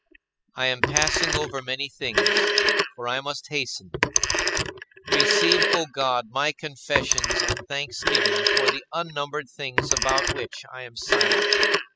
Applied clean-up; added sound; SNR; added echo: classical method spectral subtraction.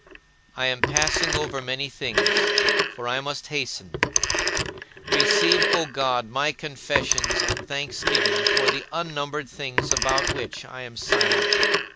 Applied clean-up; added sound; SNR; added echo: none; Telephone; -4 dB; none.